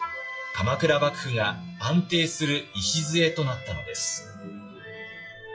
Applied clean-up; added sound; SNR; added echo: classical method WPE with log-MMSE.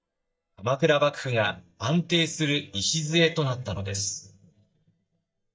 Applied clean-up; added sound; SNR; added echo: neural mask model DeepFilterNet 3.